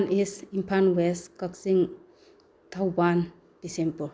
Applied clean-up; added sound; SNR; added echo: none; none; none; none.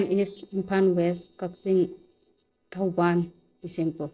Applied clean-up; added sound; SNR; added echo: neural separator model SepFormer DNS4.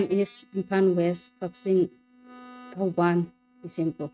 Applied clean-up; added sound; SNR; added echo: neural mask model RNNoise.